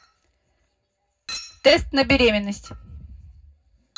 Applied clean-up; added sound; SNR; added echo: none; Chink, clink; 20 dB; reverberation time 0.3 s.